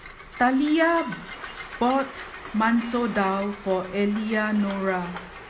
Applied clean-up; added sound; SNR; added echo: none; Train; 14 dB; none.